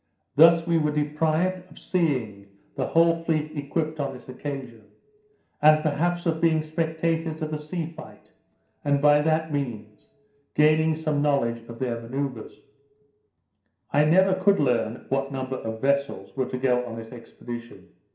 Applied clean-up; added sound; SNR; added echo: none; none; none; reverberation time 0.5 s.